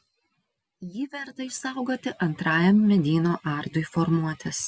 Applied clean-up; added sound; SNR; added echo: none; none; none; none.